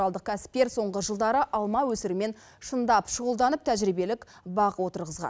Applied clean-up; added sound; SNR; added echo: none; none; none; none.